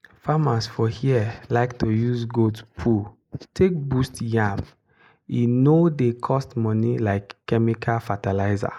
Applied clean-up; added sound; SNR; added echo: neural mask model Resemble Enhance denoiser.